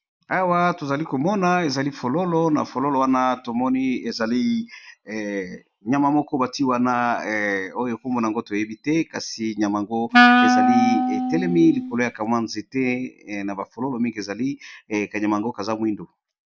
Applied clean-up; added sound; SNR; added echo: none; Wind instrument, woodwind instrument; -4 dB; none.